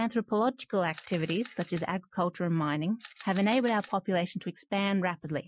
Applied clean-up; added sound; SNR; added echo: classical method Wiener filter.